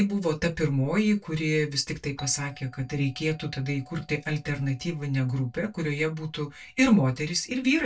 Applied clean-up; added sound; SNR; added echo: neural mask model DeepFilterNet 3.